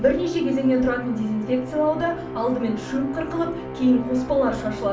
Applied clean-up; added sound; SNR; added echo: none; Musical instrument; 11 dB; reverberation time 0.4 s.